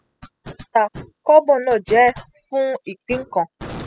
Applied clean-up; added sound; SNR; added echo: classical method spectral subtraction.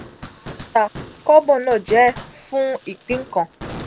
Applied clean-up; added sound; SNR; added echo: none; Fireworks; 16 dB; none.